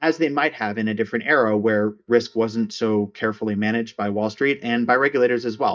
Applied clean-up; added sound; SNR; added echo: neural mask model DeepFilterNet 3.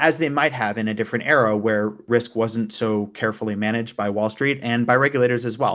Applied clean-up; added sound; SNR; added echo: none; none; none; none.